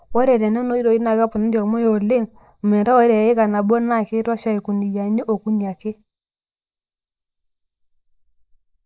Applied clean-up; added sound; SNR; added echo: neural mask model Resemble Enhance denoiser.